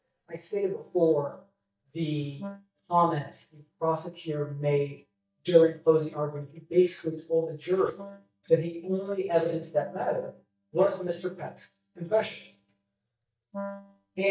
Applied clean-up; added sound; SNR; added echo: neural mask model DeepFilterNet 3.